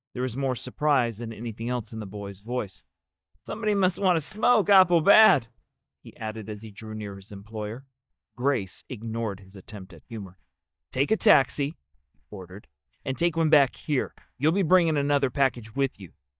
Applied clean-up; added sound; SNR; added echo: neural mask model DeepFilterNet 3.